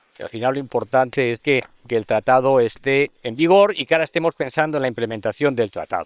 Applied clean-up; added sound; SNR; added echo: neural separator model SepFormer WHAM!.